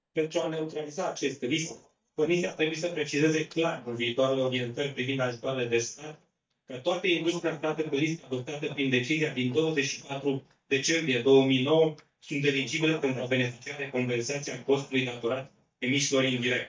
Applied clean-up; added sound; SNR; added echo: neural mask model DeepFilterNet 3.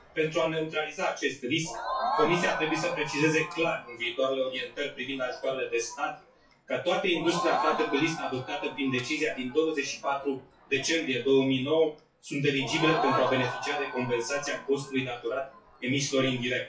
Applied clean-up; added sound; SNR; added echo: classical method WPE with log-MMSE.